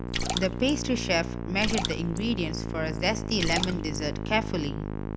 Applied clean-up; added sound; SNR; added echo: none; Musical instrument + Splash, splatter; 2 dB; none.